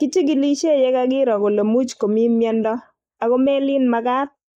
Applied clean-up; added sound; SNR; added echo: neural mask model Resemble Enhance denoiser.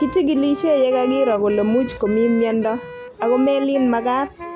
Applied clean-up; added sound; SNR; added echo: none; Wind instrument, woodwind instrument; 13 dB; none.